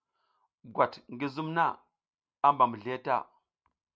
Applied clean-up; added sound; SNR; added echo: none; none; none; none.